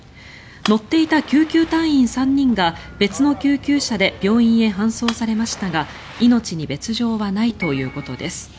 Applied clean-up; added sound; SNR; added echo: none; Fire + Organ; 18 dB; none.